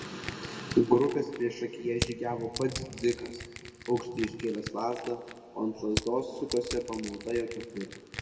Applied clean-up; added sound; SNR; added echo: none; Crushing; 10 dB; reverberation time 1.7 s.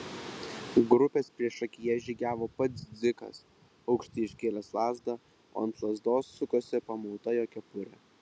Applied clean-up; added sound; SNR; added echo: none; none; none; none.